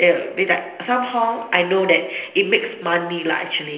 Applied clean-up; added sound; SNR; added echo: none; none; none; reverberation time 1.4 s.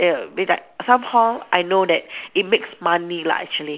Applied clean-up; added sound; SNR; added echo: none; none; none; none.